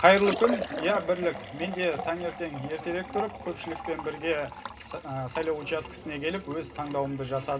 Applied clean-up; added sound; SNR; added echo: none; Liquid; 9 dB; reverberation time 0.2 s.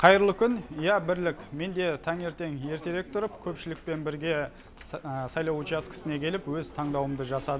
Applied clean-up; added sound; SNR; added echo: none; none; none; none.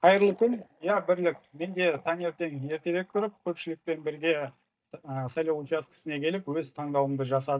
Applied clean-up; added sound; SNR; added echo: neural mask model DeepFilterNet 3.